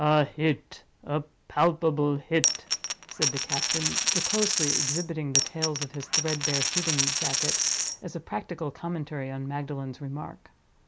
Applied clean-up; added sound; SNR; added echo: none; Coin (dropping); -2 dB; none.